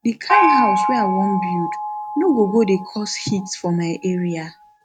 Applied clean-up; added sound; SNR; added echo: neural mask model RNNoise.